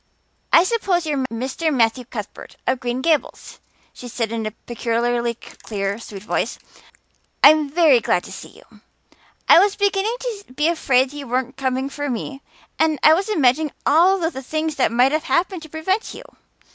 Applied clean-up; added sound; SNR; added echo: none; none; none; none.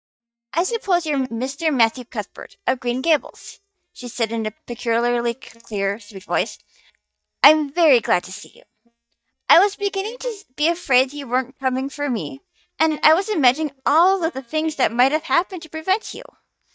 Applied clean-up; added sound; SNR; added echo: neural mask model DeepFilterNet 3.